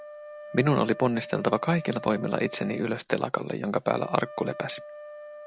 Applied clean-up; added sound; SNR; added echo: none; Wind instrument, woodwind instrument; 15 dB; none.